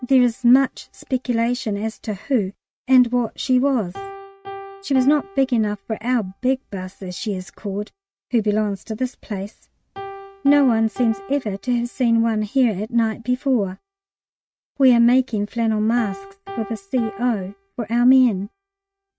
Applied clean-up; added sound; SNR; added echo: neural mask model RNNoise.